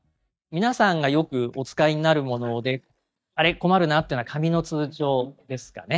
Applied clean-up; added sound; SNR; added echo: neural mask model DeepFilterNet 3.